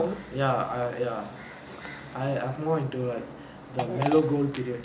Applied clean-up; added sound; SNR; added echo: none; Fart; 6 dB; none.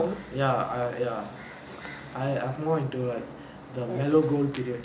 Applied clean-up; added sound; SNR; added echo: none; none; none; none.